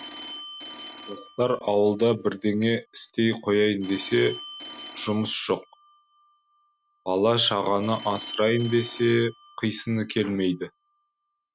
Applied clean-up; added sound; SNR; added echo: none; Telephone; 18 dB; none.